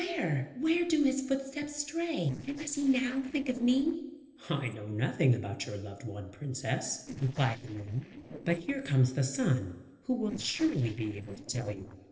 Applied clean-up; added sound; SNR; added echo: neural separator model SepFormer DNS4.